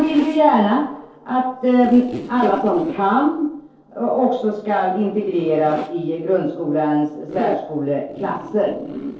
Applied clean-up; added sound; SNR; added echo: neural separator model SepFormer DNS4.